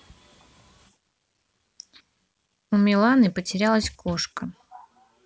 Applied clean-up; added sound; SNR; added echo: none; none; none; none.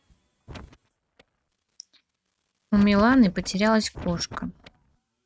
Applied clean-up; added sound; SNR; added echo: neural mask model RNNoise.